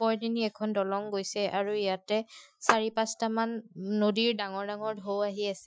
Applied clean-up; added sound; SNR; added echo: classical method Wiener filter.